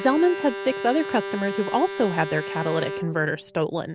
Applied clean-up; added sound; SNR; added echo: none; Bowed string instrument; 9 dB; none.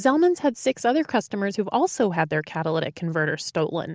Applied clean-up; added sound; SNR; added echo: none; none; none; none.